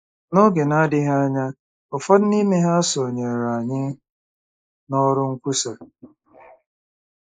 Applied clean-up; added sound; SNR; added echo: neural mask model Resemble Enhance denoiser.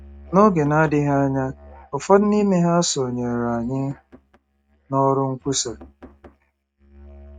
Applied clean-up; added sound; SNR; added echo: neural mask model RNNoise.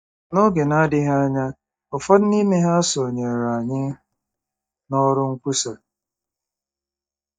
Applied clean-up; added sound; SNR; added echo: neural mask model DeepFilterNet 3.